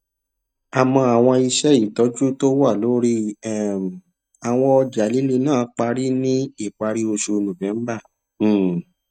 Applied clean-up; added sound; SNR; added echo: neural mask model DeepFilterNet 3.